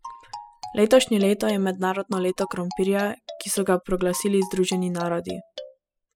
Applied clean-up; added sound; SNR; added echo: classical method spectral subtraction.